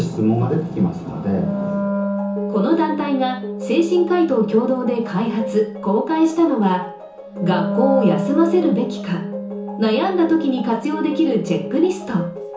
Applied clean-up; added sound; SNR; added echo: none; Wind instrument, woodwind instrument; 8 dB; reverberation time 0.7 s.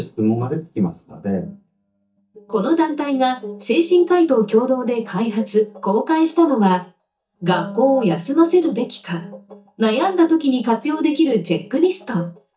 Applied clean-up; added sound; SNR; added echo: neural mask model DeepFilterNet 3.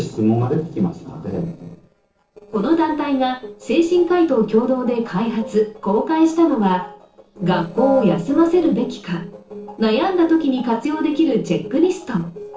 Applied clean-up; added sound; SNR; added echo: neural separator model SepFormer DNS4.